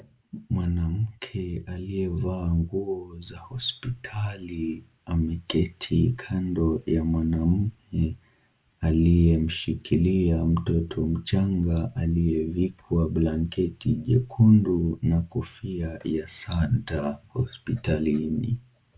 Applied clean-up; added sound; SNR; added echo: none; none; none; none.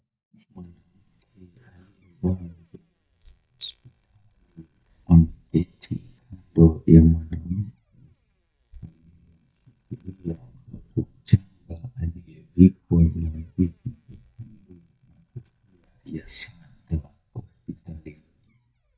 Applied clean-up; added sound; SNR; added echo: neural mask model DeepFilterNet 3.